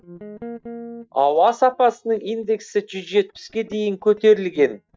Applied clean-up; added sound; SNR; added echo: neural mask model DeepFilterNet 3.